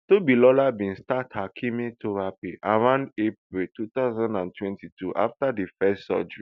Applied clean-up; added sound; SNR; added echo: none; none; none; none.